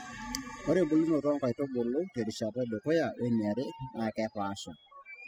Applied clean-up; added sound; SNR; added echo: classical method spectral subtraction.